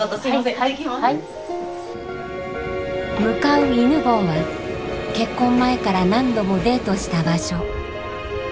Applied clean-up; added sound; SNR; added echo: none; none; none; none.